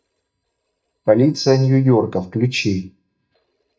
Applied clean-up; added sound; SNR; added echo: neural mask model DeepFilterNet 3.